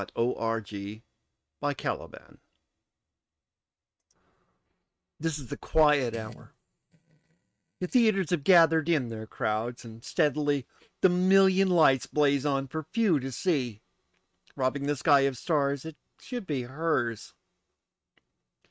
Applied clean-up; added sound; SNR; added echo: neural mask model RNNoise.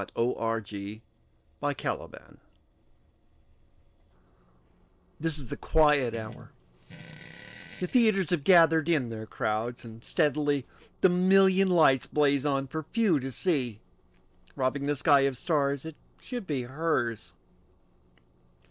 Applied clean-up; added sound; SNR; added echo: neural separator model SepFormer DNS4.